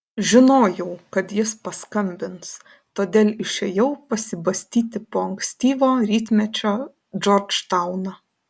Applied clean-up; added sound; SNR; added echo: none; none; none; none.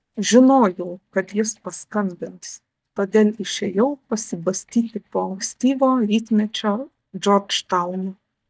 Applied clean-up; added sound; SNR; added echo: neural mask model DeepFilterNet 3.